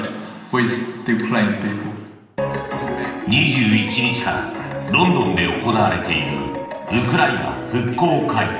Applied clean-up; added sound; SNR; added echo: none; none; none; reverberation time 1.1 s.